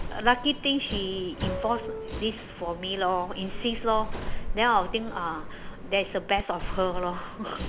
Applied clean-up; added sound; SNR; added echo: none; Subway, metro, underground; 5 dB; none.